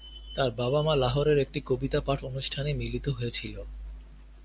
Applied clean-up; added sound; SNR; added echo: none; none; none; none.